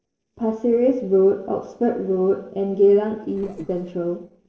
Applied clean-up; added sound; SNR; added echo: neural separator model SepFormer DNS4.